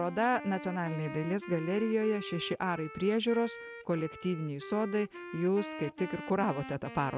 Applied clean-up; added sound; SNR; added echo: none; Wind instrument, woodwind instrument; 12 dB; none.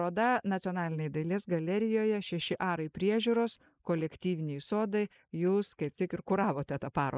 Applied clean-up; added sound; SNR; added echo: neural mask model Resemble Enhance denoiser.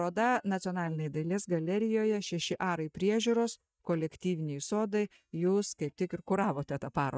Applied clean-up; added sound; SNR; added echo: neural mask model DeepFilterNet 3.